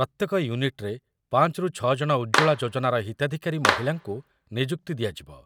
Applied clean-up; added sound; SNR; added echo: none; Clapping; 2 dB; none.